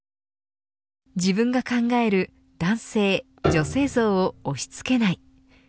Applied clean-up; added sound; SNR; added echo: none; Piano; 7 dB; none.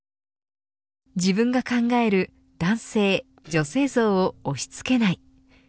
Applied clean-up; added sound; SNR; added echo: neural separator model SepFormer DNS4.